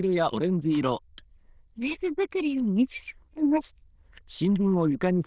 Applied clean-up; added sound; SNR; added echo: neural diffusion model UNIVERSE++.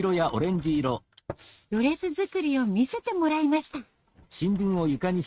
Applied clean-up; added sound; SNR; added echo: neural mask model RNNoise.